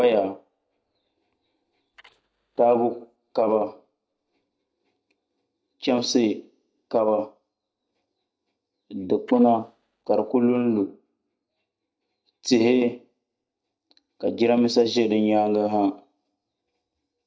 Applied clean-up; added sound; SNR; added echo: neural mask model DeepFilterNet 3.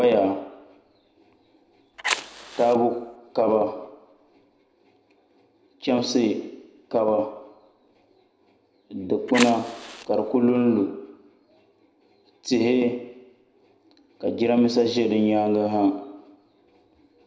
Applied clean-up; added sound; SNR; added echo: none; Fire; 7 dB; reverberation time 0.7 s.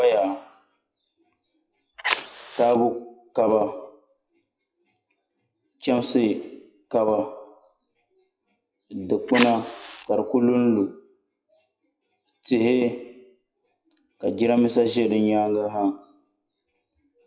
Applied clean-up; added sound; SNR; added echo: classical method WPE with log-MMSE.